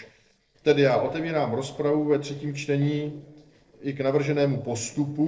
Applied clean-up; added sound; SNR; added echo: neural separator model SepFormer DNS4.